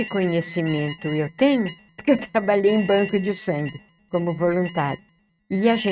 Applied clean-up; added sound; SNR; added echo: neural mask model RNNoise.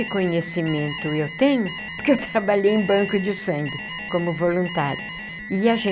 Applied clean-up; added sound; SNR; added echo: none; Alarm; 11 dB; none.